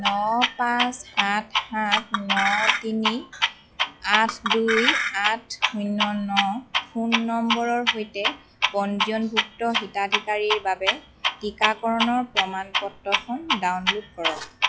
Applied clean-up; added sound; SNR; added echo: classical method log-MMSE.